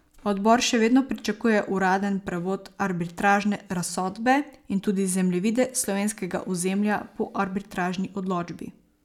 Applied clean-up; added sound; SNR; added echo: none; none; none; none.